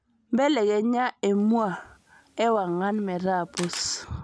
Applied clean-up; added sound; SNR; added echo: none; Camera; 19 dB; none.